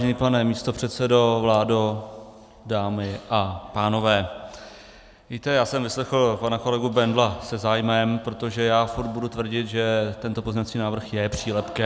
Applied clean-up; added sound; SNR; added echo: none; none; none; none.